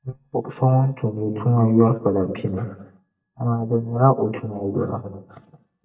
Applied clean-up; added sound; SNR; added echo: neural mask model DeepFilterNet 3.